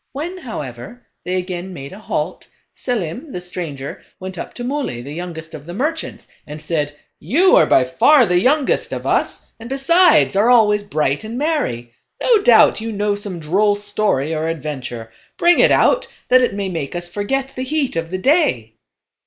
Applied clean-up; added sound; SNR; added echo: neural mask model Resemble Enhance denoiser.